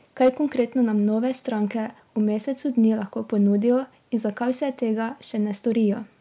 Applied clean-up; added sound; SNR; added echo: none; none; none; none.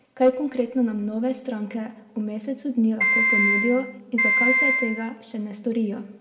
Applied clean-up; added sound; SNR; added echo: none; Piano; -4 dB; reverberation time 1.2 s.